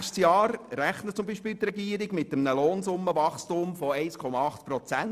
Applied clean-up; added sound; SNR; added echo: none; none; none; none.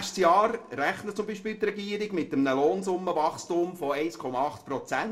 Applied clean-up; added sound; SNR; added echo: none; none; none; reverberation time 0.2 s.